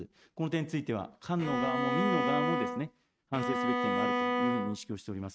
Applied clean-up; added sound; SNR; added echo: neural mask model RNNoise.